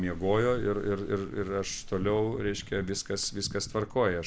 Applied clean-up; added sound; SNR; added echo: none; Wind / Ocean; 17 dB; none.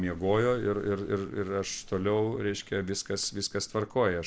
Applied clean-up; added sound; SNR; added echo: neural separator model SepFormer DNS4.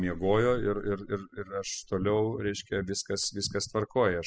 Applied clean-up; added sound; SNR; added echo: classical method spectral subtraction.